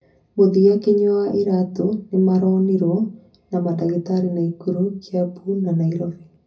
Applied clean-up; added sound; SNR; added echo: none; none; none; reverberation time 0.4 s.